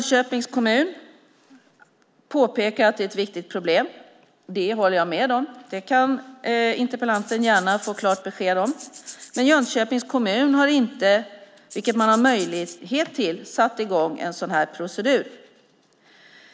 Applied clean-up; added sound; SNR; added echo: none; Rattle (instrument); 18 dB; none.